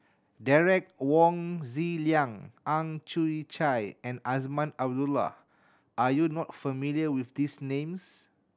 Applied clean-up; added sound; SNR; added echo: none; none; none; none.